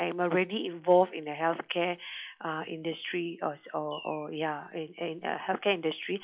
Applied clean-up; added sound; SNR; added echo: classical method log-MMSE.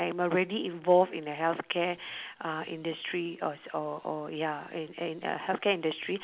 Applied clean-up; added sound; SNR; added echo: none; none; none; none.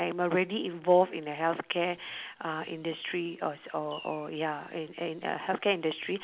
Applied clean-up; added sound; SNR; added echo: none; Fireworks; 16 dB; none.